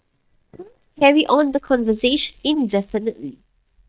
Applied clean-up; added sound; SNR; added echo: neural mask model DeepFilterNet 3.